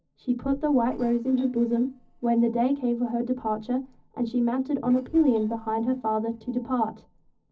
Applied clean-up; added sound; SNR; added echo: neural separator model SepFormer DNS4.